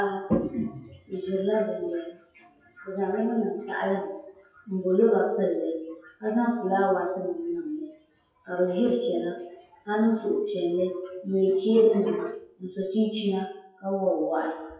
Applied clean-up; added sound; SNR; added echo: classical method WPE with log-MMSE.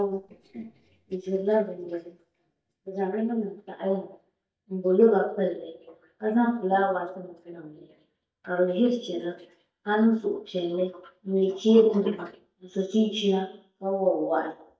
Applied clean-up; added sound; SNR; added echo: neural mask model DeepFilterNet 3.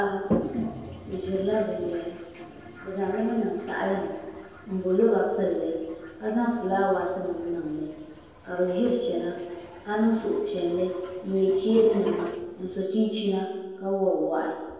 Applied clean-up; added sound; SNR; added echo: none; Toilet flush; 12 dB; reverberation time 1.1 s.